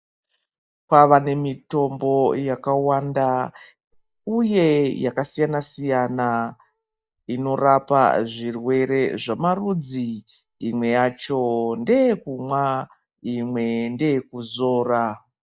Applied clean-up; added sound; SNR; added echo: neural mask model DeepFilterNet 3.